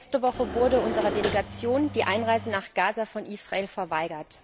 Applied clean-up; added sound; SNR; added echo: none; Engine / Mechanisms; 7 dB; none.